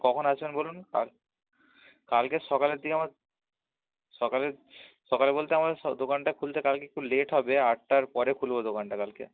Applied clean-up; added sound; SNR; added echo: none; none; none; none.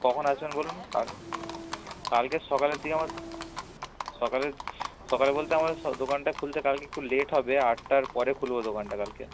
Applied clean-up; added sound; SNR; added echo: none; Livestock, farm animals, working animals + Train; 12 dB; none.